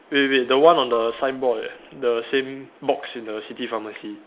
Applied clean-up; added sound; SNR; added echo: neural mask model Resemble Enhance denoiser.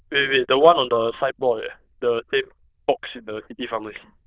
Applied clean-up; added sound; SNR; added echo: neural diffusion model UNIVERSE++.